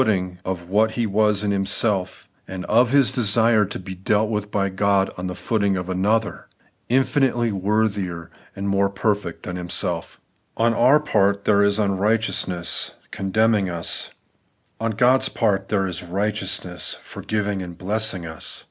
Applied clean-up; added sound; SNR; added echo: none; none; none; none.